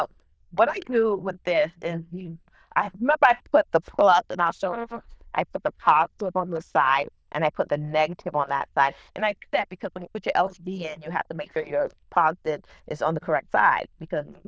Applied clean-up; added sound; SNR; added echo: neural diffusion model UNIVERSE++.